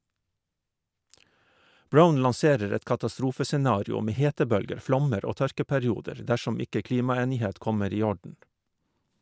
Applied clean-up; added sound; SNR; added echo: none; none; none; none.